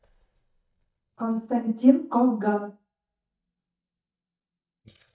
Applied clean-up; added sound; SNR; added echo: neural mask model DeepFilterNet 3.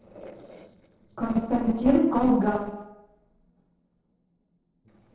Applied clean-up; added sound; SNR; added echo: neural separator model SepFormer DNS4.